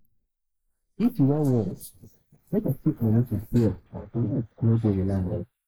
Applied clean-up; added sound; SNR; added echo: neural mask model Resemble Enhance denoiser.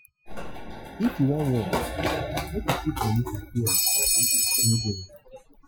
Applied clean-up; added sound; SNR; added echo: classical method Wiener filter.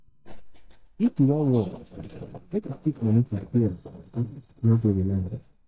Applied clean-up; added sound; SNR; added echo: neural mask model DeepFilterNet 3.